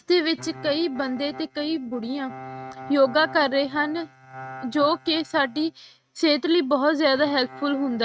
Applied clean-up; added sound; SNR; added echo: neural mask model RNNoise.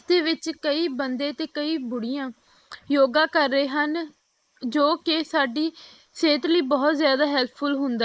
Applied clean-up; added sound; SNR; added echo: neural mask model Resemble Enhance denoiser.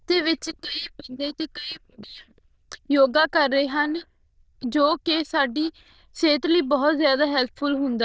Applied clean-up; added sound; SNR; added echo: neural diffusion model UNIVERSE++.